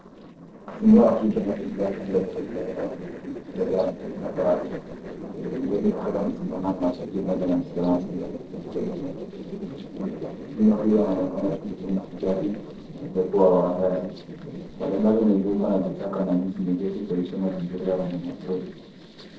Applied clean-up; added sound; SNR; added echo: neural separator model SepFormer DNS4.